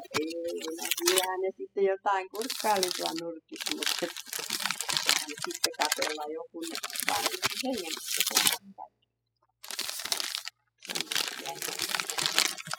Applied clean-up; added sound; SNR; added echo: classical method spectral subtraction.